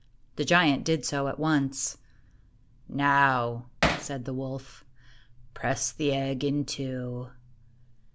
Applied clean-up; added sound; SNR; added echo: none; Hammer; -2 dB; none.